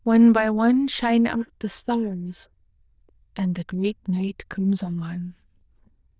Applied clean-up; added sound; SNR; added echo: neural diffusion model UNIVERSE++.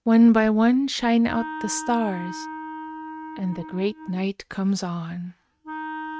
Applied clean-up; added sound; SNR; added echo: neural mask model RNNoise.